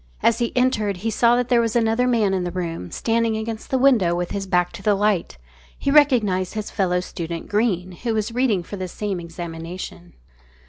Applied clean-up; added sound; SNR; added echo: none; none; none; none.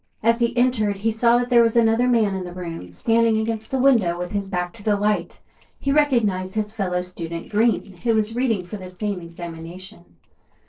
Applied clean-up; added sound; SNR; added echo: neural separator model SepFormer DNS4.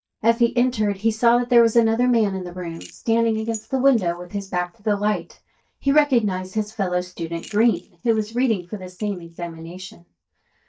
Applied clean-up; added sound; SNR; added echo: neural mask model DeepFilterNet 3.